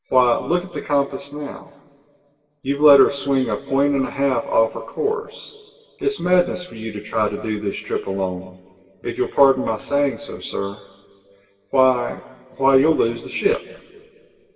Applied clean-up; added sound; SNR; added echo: none; none; none; reverberation time 2.0 s.